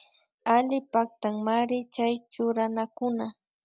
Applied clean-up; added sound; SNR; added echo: none; none; none; none.